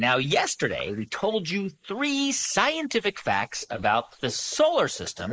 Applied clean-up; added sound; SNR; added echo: neural mask model Resemble Enhance denoiser.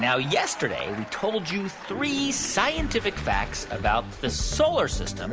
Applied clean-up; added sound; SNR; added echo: none; Waves, surf; 16 dB; none.